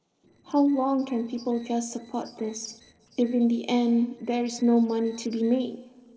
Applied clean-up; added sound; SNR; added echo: neural separator model SepFormer DNS4.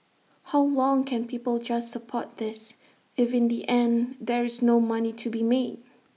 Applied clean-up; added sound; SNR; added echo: none; none; none; none.